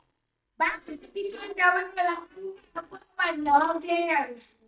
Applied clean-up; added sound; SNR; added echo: neural mask model DeepFilterNet 3.